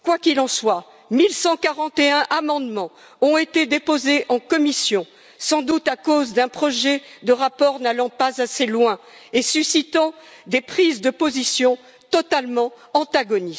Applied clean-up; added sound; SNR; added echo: none; none; none; none.